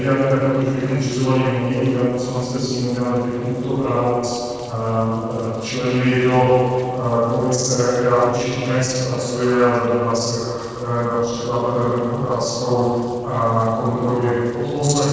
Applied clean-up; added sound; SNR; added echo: neural separator model SepFormer DNS4.